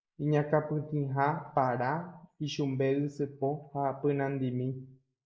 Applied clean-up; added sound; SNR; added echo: neural mask model Resemble Enhance denoiser.